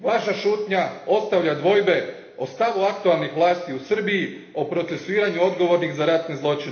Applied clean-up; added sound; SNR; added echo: none; none; none; reverberation time 1.1 s.